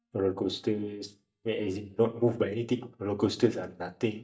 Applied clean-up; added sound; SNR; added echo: neural mask model DeepFilterNet 3.